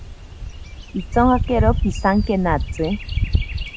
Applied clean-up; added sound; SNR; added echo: none; Bird vocalization, bird call, bird song; 2 dB; none.